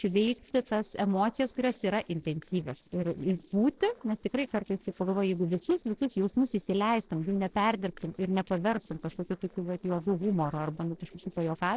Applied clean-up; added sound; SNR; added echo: neural separator model SepFormer DNS4.